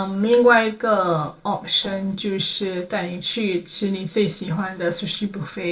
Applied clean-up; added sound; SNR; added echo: neural separator model SepFormer DNS4.